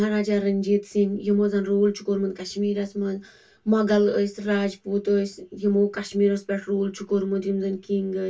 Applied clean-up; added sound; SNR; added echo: none; none; none; reverberation time 0.1 s.